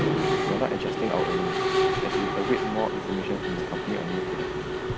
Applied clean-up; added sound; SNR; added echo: none; Mechanisms; -4 dB; none.